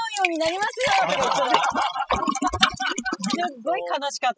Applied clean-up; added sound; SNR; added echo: classical method spectral subtraction.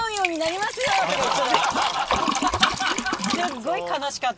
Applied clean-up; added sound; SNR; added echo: none; Liquid; 1 dB; none.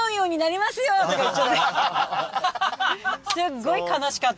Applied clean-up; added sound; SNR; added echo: none; none; none; none.